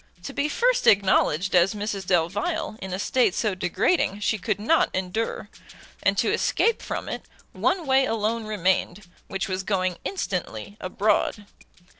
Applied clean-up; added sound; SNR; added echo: neural separator model SepFormer DNS4.